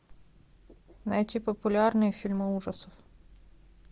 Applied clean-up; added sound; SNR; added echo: none; none; none; none.